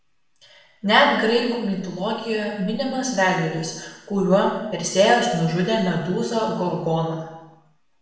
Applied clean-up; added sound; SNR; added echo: none; none; none; reverberation time 0.9 s.